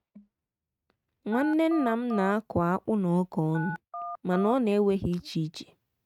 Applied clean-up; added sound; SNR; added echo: neural mask model RNNoise.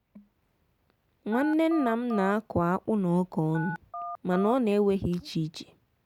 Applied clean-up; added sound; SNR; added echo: none; Telephone; 9 dB; none.